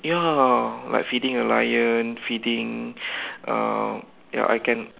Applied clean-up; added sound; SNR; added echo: none; none; none; none.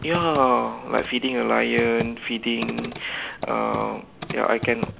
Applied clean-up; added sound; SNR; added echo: none; Computer keyboard; 11 dB; none.